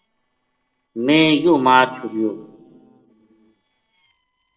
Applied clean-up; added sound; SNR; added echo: neural separator model SepFormer DNS4.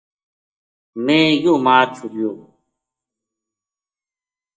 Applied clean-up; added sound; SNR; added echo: neural mask model DeepFilterNet 3.